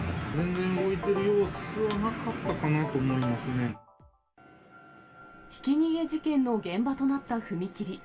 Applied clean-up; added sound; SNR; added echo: none; none; none; reverberation time 0.2 s.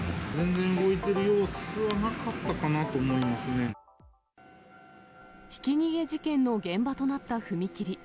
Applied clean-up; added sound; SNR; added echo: none; none; none; none.